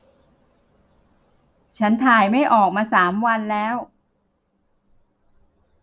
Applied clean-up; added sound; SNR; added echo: none; none; none; none.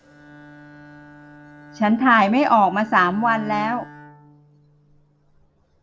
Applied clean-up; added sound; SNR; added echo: none; Bowed string instrument; 19 dB; none.